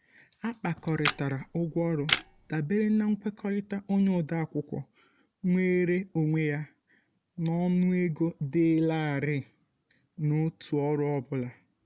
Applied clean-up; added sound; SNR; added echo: none; Camera; 6 dB; none.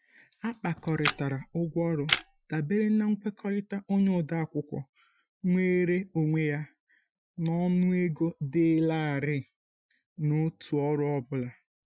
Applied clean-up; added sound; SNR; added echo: classical method Wiener filter.